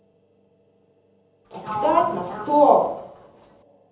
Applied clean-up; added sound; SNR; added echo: none; Sliding door; 9 dB; reverberation time 0.8 s.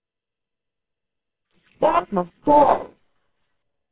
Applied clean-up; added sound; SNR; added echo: neural separator model SepFormer WHAMR!.